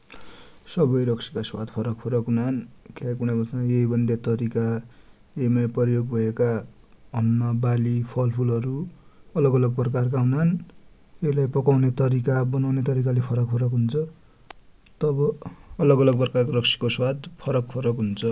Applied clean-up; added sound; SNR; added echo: none; none; none; none.